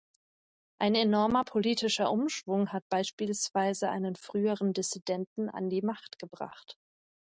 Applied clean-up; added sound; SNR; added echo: none; none; none; none.